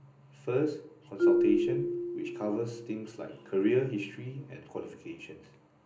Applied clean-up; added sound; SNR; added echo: none; Marimba, xylophone; 0 dB; reverberation time 0.5 s.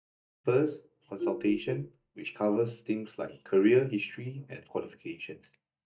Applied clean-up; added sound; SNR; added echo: neural mask model DeepFilterNet 3.